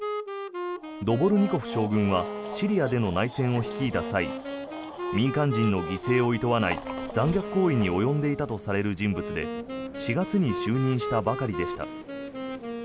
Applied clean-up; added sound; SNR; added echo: none; Wind instrument, woodwind instrument; 8 dB; none.